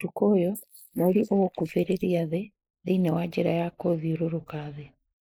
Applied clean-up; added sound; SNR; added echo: neural mask model Resemble Enhance denoiser.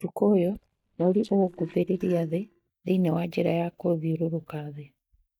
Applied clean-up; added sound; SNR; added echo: neural mask model DeepFilterNet 3.